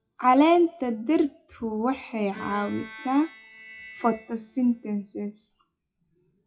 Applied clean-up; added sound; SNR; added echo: classical method WPE with log-MMSE.